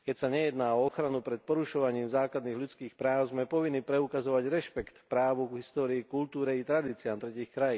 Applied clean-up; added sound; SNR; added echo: none; none; none; none.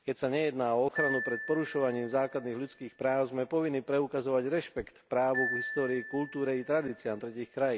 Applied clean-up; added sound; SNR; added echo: none; Marimba, xylophone; 10 dB; none.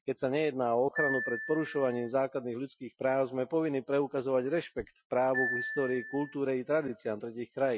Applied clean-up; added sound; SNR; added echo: classical method Wiener filter.